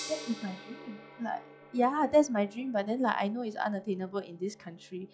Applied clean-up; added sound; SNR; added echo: classical method log-MMSE.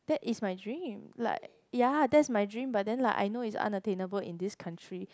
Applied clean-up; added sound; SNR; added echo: none; none; none; none.